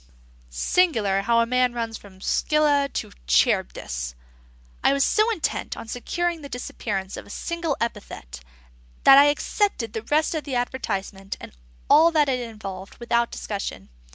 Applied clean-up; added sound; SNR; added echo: none; none; none; none.